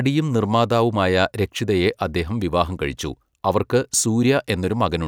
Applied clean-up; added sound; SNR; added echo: none; none; none; none.